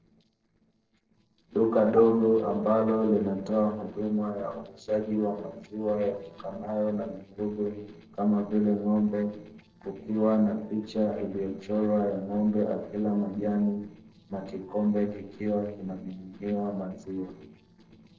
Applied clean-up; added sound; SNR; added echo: neural separator model SepFormer DNS4.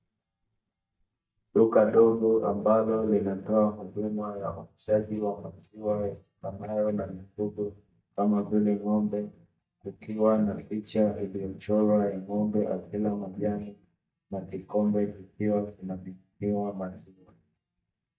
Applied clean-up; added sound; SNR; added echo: neural mask model DeepFilterNet 3.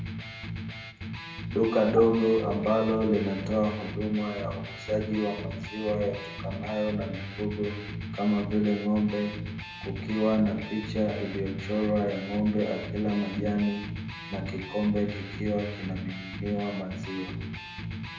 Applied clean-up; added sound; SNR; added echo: none; Electric guitar; 8 dB; reverberation time 0.7 s.